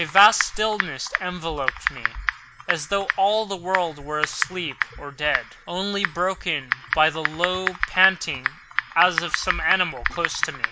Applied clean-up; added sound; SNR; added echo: none; Typing; 4 dB; none.